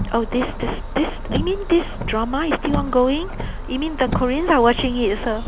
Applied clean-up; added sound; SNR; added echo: none; Car; 6 dB; none.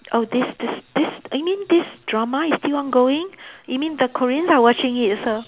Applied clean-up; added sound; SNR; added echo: none; none; none; none.